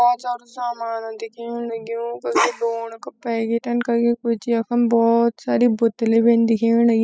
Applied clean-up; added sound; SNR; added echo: classical method spectral subtraction.